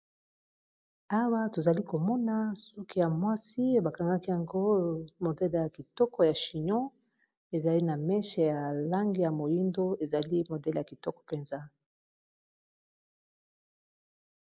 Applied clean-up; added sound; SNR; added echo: none; none; none; none.